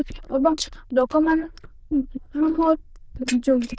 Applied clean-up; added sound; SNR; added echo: neural diffusion model UNIVERSE++.